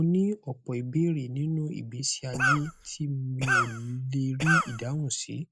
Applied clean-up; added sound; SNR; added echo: neural mask model Resemble Enhance denoiser.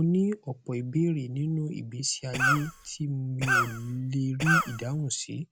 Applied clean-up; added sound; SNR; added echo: none; Cough; -1 dB; none.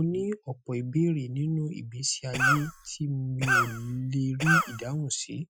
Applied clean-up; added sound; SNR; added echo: classical method Wiener filter.